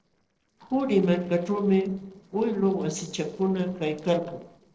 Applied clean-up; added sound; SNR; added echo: neural separator model SepFormer DNS4.